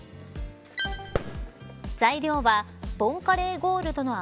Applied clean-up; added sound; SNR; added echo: none; Fireworks; 12 dB; none.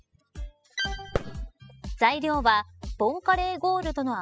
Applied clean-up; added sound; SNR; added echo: classical method spectral subtraction.